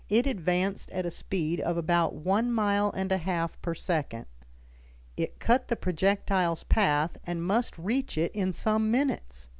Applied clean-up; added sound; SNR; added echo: none; none; none; none.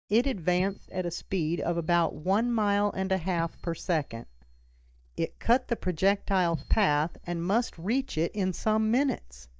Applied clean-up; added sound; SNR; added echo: neural mask model DeepFilterNet 3.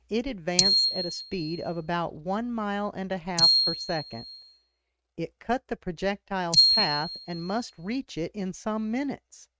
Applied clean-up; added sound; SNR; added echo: neural mask model RNNoise.